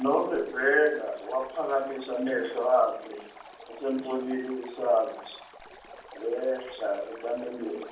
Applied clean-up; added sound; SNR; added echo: none; Stream; 19 dB; reverberation time 0.6 s.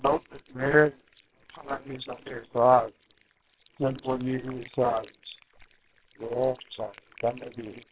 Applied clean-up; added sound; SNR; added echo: neural separator model SepFormer WHAMR!.